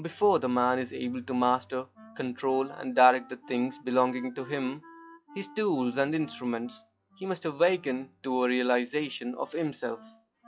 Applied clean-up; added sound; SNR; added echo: classical method log-MMSE.